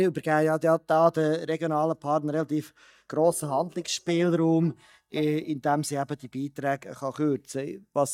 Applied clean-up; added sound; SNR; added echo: neural mask model DeepFilterNet 3.